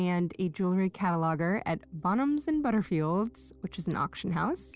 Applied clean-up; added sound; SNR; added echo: none; none; none; none.